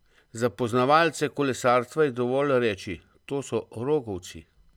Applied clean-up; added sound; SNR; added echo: none; none; none; none.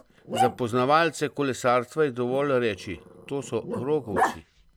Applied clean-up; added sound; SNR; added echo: none; Growling; 7 dB; none.